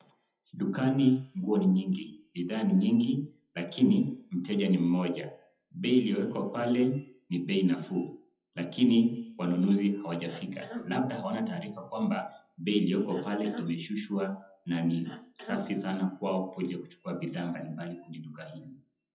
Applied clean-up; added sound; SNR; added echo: classical method WPE with log-MMSE.